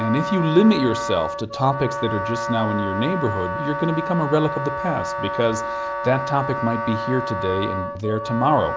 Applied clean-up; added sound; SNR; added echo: none; Wind instrument, woodwind instrument; 4 dB; none.